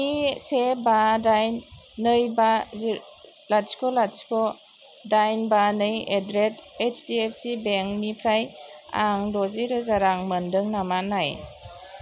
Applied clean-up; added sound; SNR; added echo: none; none; none; none.